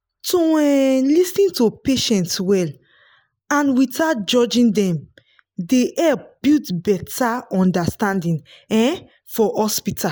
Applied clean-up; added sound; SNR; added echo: neural mask model Resemble Enhance denoiser.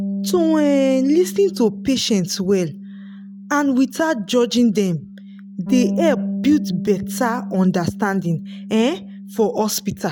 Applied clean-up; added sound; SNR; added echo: neural mask model RNNoise.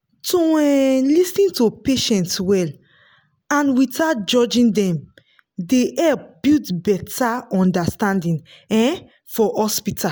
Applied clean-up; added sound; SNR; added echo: none; none; none; none.